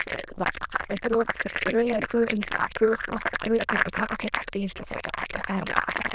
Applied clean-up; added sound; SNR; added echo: neural diffusion model UNIVERSE++.